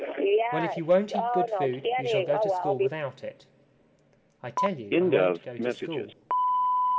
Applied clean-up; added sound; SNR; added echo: none; Telephone; -4 dB; reverberation time 0.8 s.